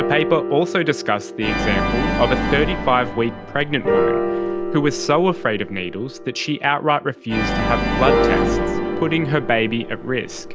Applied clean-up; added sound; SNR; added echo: none; Piano + Organ; 1 dB; none.